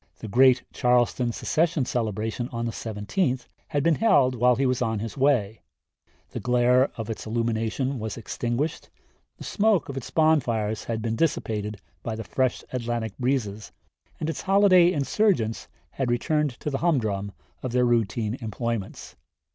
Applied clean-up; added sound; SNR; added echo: none; none; none; none.